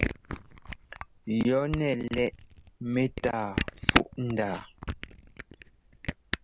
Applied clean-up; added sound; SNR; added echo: none; Camera; 3 dB; none.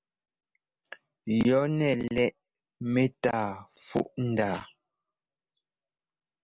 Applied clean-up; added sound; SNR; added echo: none; none; none; none.